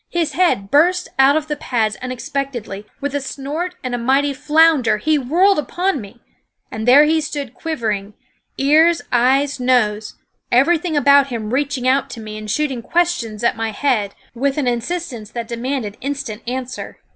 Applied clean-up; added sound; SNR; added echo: none; none; none; none.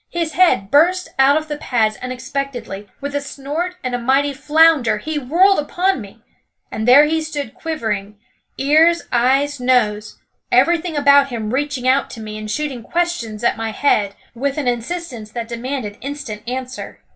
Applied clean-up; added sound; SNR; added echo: none; none; none; reverberation time 0.2 s.